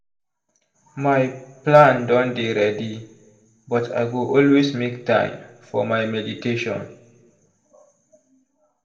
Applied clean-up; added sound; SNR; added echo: none; none; none; reverberation time 0.5 s.